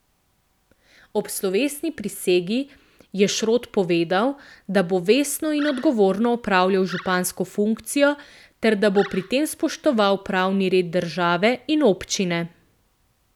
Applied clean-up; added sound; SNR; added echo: none; Animal; 17 dB; none.